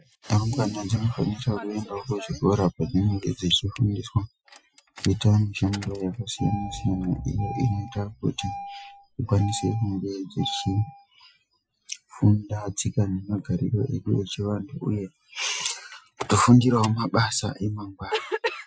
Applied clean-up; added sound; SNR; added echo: classical method Wiener filter.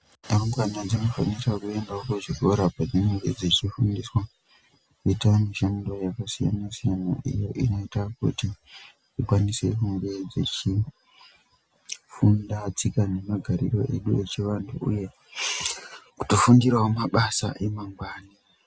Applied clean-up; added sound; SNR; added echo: none; none; none; none.